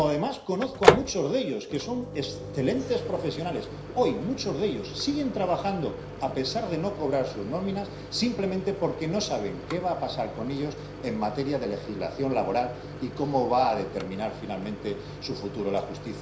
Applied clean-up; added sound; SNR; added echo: none; Microwave oven; 5 dB; reverberation time 0.5 s.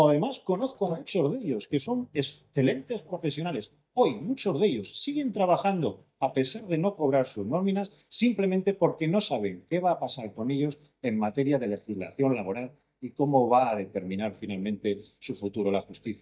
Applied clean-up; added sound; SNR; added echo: neural mask model DeepFilterNet 3.